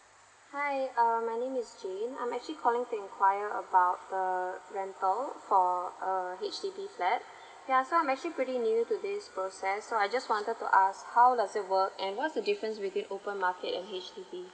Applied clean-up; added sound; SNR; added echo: none; none; none; none.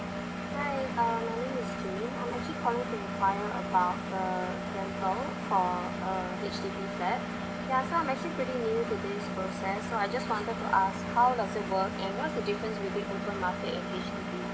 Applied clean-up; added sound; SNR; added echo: none; Engine; 3 dB; none.